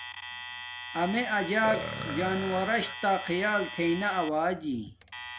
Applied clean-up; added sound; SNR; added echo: none; Burping, eructation + Alarm; 9 dB; none.